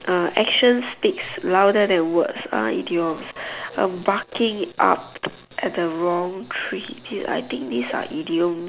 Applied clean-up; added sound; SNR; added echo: none; none; none; none.